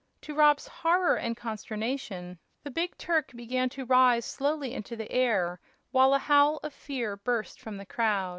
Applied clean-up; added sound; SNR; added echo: none; none; none; none.